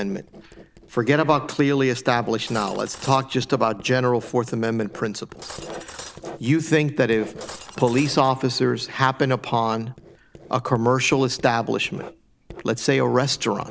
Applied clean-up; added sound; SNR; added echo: none; Cutlery, silverware + Writing; 19 dB; none.